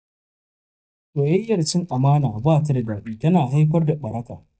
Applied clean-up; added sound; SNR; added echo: neural mask model DeepFilterNet 3.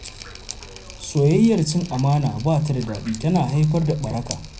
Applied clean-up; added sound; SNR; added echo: none; Drip; 16 dB; reverberation time 0.3 s.